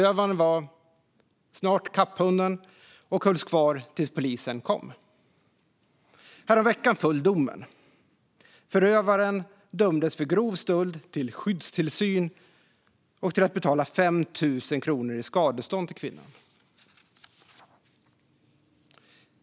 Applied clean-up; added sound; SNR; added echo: none; none; none; none.